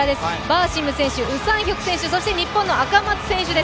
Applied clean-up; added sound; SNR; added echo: none; Wind instrument, woodwind instrument; 19 dB; none.